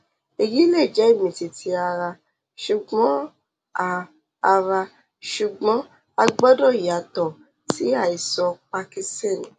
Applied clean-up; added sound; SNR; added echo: none; none; none; none.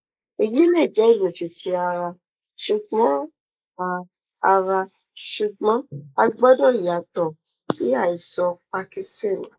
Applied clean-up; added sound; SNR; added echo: neural mask model Resemble Enhance denoiser.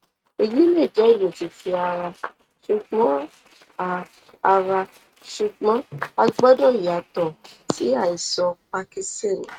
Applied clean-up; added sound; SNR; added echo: neural mask model RNNoise.